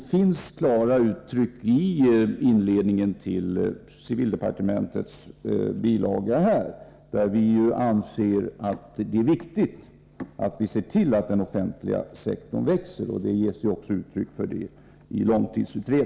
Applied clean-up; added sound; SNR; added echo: none; none; none; none.